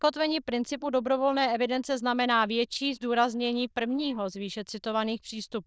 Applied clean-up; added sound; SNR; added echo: neural diffusion model UNIVERSE++.